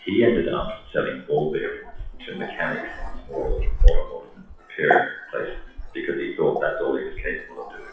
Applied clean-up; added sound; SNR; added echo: classical method WPE with log-MMSE.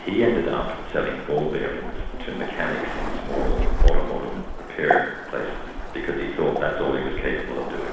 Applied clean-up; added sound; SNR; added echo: none; Waves, surf; -1 dB; reverberation time 0.9 s.